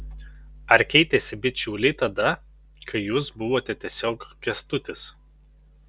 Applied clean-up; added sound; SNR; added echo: none; none; none; none.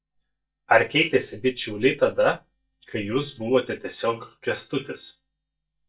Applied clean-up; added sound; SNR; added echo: neural mask model DeepFilterNet 3.